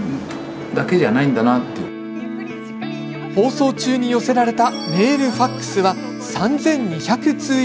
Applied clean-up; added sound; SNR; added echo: none; none; none; none.